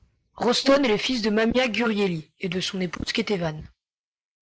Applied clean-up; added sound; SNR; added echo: neural mask model Resemble Enhance denoiser.